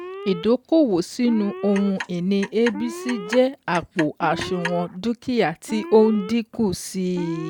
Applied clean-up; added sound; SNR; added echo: none; Clock + Alarm; 13 dB; none.